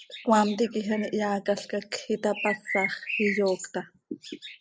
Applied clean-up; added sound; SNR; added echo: neural mask model Resemble Enhance denoiser.